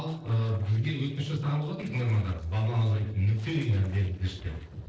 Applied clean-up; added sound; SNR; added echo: neural separator model SepFormer DNS4.